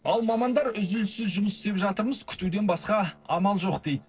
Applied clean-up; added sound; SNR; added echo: neural separator model SepFormer DNS4.